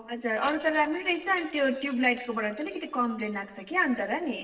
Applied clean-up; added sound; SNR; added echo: neural separator model SepFormer DNS4.